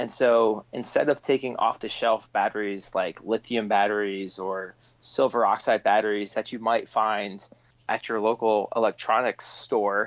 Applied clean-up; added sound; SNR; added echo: none; none; none; none.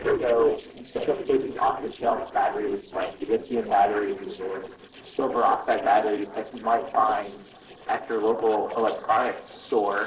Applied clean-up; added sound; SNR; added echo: neural separator model SepFormer DNS4.